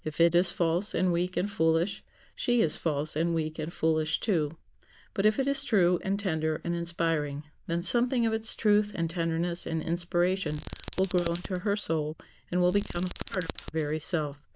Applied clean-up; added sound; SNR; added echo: neural diffusion model UNIVERSE++.